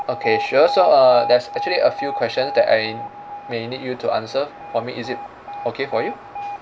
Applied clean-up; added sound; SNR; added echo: none; Alarm; 10 dB; none.